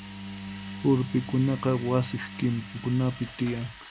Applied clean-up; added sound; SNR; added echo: none; Drill + Bowed string instrument; 12 dB; none.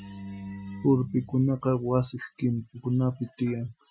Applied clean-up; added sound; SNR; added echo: classical method Wiener filter.